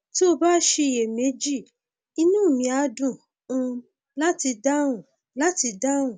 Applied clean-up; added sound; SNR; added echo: none; none; none; none.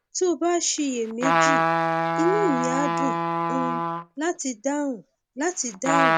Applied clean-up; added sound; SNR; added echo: none; Trumpet; -1 dB; none.